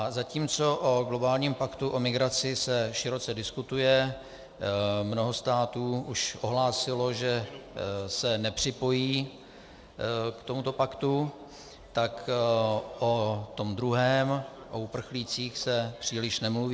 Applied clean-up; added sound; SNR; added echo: none; none; none; none.